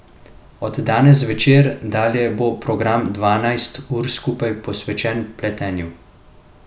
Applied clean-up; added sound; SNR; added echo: none; none; none; none.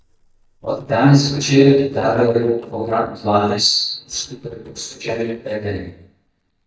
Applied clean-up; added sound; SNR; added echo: neural mask model DeepFilterNet 3.